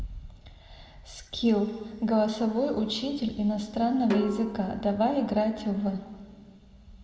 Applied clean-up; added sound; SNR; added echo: none; Snare drum; 9 dB; reverberation time 2.0 s.